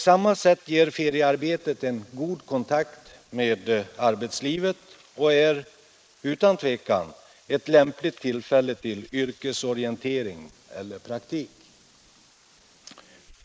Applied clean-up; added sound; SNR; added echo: neural mask model Resemble Enhance denoiser.